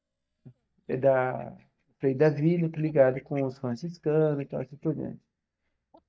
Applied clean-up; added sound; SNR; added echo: neural mask model DeepFilterNet 3.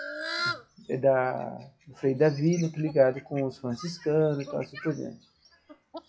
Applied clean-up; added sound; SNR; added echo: classical method WPE with log-MMSE.